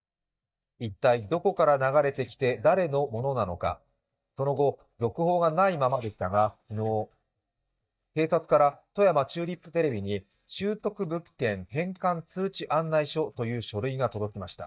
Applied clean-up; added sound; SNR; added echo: neural mask model DeepFilterNet 3.